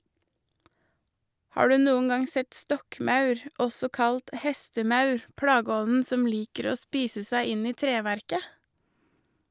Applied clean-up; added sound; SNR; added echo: none; none; none; none.